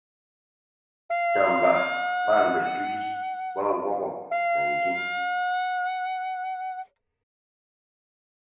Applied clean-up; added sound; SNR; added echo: none; Wind instrument, woodwind instrument; -3 dB; reverberation time 1.0 s.